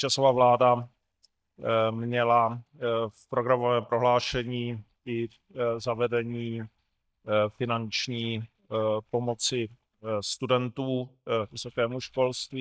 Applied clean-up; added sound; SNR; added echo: neural mask model DeepFilterNet 3.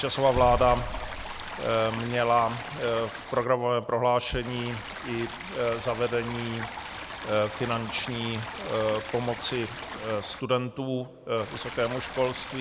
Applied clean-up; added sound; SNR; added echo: none; Stream + Bass drum; 9 dB; none.